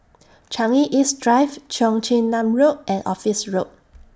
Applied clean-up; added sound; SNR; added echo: none; none; none; none.